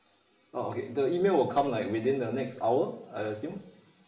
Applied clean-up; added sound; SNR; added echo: none; none; none; reverberation time 0.6 s.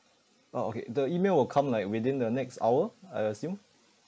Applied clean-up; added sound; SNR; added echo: none; none; none; none.